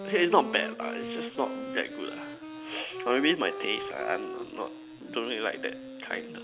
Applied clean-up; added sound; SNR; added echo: none; Wind instrument, woodwind instrument; 8 dB; none.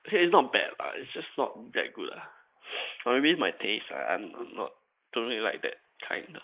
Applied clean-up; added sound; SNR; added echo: neural mask model Resemble Enhance denoiser.